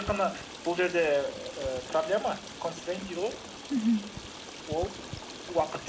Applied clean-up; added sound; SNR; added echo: none; Stream; 11 dB; none.